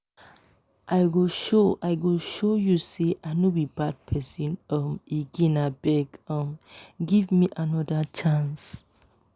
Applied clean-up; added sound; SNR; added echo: none; none; none; none.